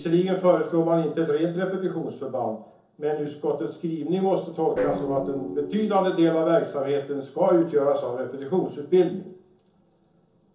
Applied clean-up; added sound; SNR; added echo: neural separator model SepFormer DNS4.